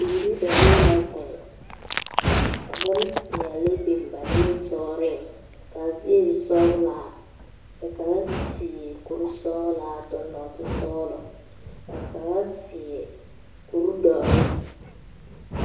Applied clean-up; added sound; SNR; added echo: none; Dog; 2 dB; reverberation time 0.7 s.